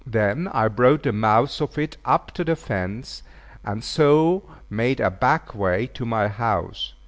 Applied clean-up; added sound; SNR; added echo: none; none; none; none.